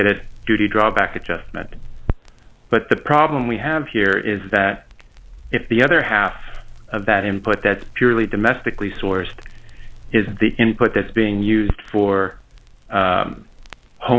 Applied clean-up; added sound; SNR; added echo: none; Crackle; 13 dB; none.